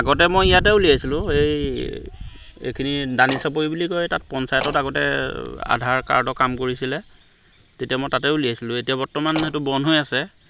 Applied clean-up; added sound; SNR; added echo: none; Slam; 13 dB; none.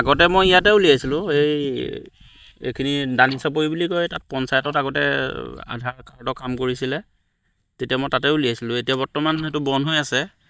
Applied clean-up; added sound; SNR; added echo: neural mask model DeepFilterNet 3.